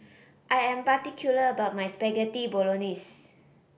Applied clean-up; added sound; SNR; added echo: none; none; none; none.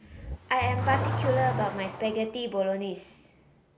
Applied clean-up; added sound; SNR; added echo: none; Accelerating, revving, vroom / Car; 3 dB; none.